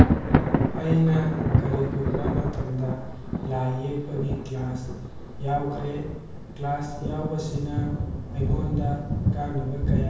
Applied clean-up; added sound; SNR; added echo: none; Thunder; -2 dB; reverberation time 0.9 s.